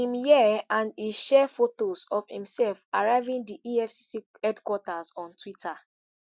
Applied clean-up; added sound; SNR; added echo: none; none; none; none.